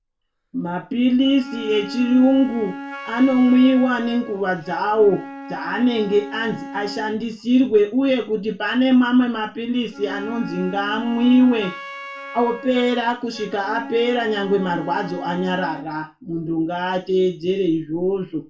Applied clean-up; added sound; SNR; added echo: none; Wind instrument, woodwind instrument; 15 dB; reverberation time 0.3 s.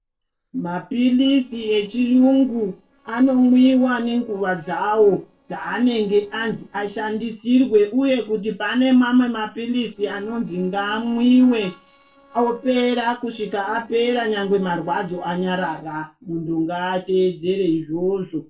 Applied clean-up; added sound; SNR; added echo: neural separator model SepFormer DNS4.